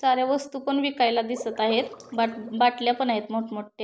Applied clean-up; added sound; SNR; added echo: none; Water / Liquid; 16 dB; none.